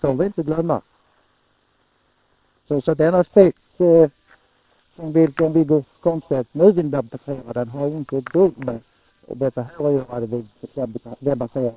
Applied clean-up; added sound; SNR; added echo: neural separator model SepFormer WHAM!.